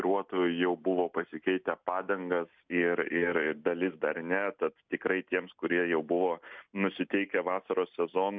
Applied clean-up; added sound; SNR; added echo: none; none; none; none.